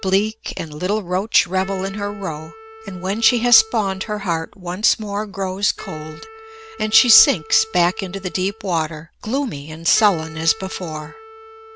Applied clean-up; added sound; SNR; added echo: none; Wind instrument, woodwind instrument; 19 dB; none.